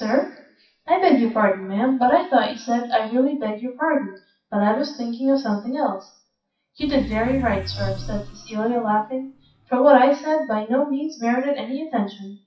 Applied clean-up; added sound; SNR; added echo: classical method WPE with log-MMSE.